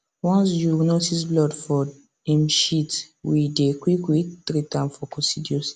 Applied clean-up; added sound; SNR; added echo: none; none; none; none.